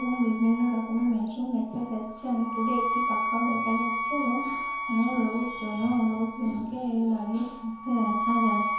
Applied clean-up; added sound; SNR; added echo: none; Wind instrument, woodwind instrument; 4 dB; reverberation time 0.9 s.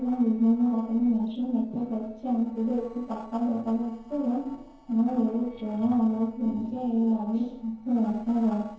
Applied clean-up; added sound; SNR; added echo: neural separator model SepFormer DNS4.